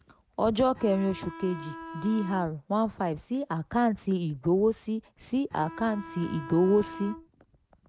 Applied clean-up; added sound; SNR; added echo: none; Bowed string instrument; 13 dB; none.